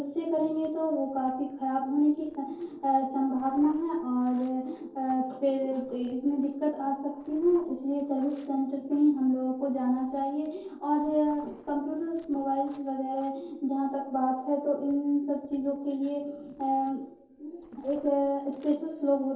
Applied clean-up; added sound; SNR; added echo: neural separator model SepFormer DNS4.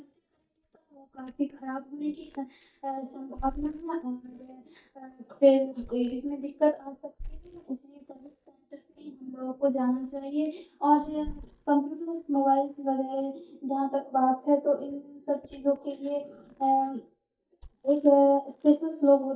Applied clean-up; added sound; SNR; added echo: neural mask model DeepFilterNet 3.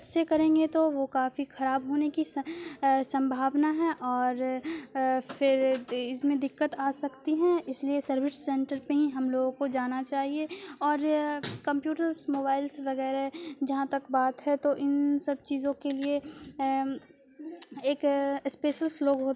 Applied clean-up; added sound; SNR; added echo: none; none; none; none.